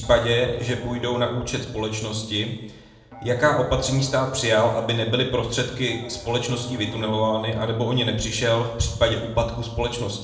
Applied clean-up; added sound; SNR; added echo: none; Musical instrument; 18 dB; reverberation time 0.8 s.